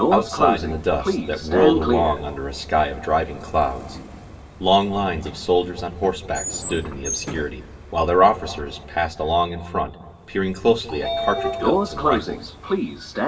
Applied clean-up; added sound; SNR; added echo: none; Sliding door / Train; 4 dB; reverberation time 2.0 s.